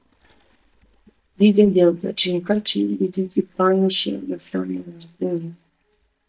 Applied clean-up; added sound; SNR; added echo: neural mask model DeepFilterNet 3.